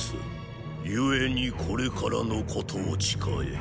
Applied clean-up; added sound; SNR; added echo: none; none; none; none.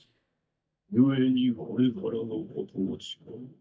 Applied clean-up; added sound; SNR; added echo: neural mask model DeepFilterNet 3.